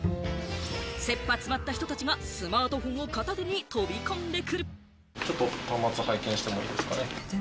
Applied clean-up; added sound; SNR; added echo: none; Bowed string instrument; 8 dB; none.